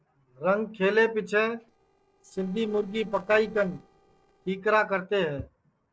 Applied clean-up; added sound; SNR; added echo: neural separator model SepFormer DNS4.